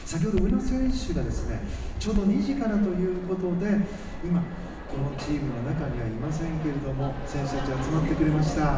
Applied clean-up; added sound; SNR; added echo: none; Fixed-wing aircraft, airplane; 5 dB; reverberation time 0.9 s.